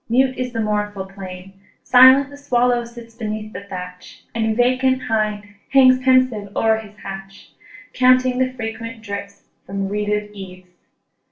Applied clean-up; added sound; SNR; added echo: none; none; none; reverberation time 0.3 s.